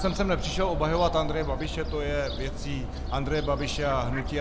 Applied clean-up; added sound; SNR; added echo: none; Fowl; 3 dB; none.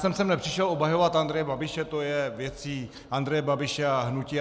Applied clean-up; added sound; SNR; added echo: none; none; none; none.